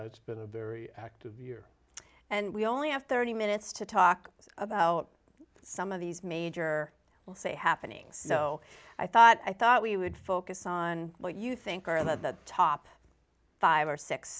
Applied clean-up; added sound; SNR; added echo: none; none; none; none.